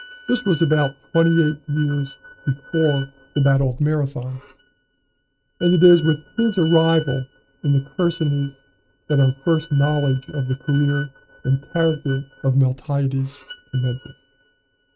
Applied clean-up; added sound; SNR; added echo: neural mask model RNNoise.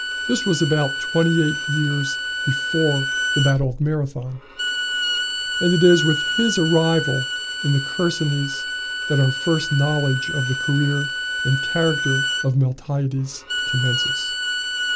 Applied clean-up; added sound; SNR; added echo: none; Bowed string instrument; 4 dB; none.